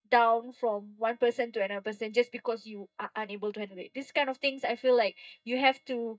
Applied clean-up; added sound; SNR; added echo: neural mask model DeepFilterNet 3.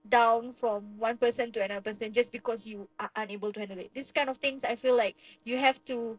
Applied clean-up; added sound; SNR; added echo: neural separator model SepFormer DNS4.